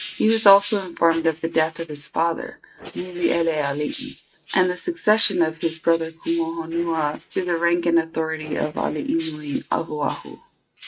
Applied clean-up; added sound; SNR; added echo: neural mask model RNNoise.